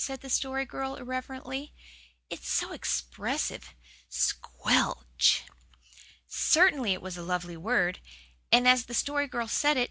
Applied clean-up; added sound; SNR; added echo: none; none; none; none.